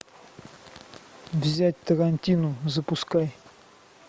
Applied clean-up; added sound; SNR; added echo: none; none; none; none.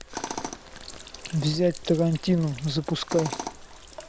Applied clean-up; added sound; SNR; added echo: none; Sink (filling or washing) + Tools; 11 dB; none.